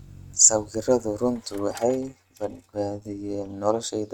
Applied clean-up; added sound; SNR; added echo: neural mask model RNNoise.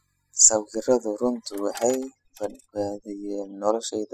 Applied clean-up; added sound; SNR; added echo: classical method spectral subtraction.